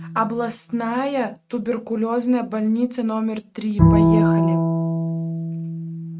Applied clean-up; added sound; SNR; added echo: neural mask model RNNoise.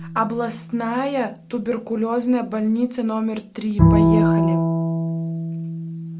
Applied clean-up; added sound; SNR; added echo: none; Bowed string instrument; -2 dB; none.